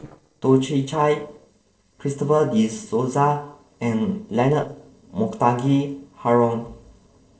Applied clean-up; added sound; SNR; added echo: neural separator model SepFormer DNS4.